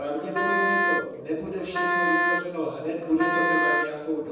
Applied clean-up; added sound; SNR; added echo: none; Wind instrument, woodwind instrument; -3 dB; reverberation time 1.1 s.